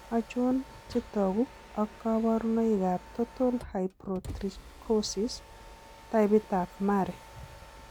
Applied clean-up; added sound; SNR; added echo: none; Mechanisms; 18 dB; none.